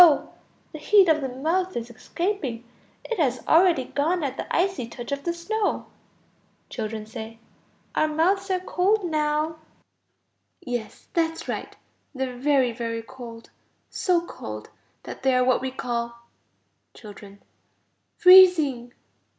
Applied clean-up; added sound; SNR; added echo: none; none; none; none.